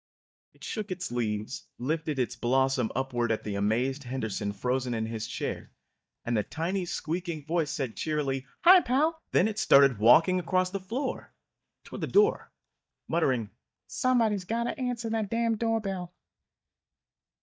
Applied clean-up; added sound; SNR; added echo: neural mask model DeepFilterNet 3.